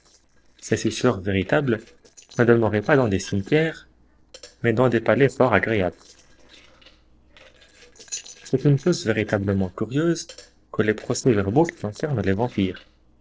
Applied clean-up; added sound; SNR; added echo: neural separator model SepFormer DNS4.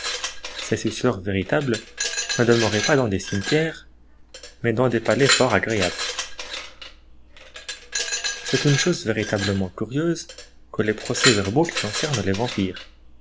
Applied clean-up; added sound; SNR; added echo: none; Glass; 6 dB; none.